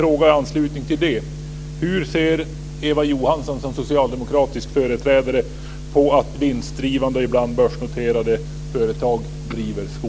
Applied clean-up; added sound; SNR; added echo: none; none; none; none.